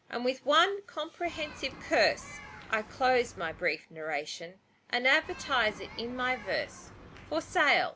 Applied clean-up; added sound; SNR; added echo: none; Human group actions; 17 dB; none.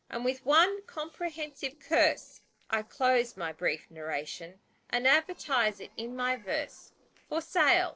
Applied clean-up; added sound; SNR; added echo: neural separator model SepFormer DNS4.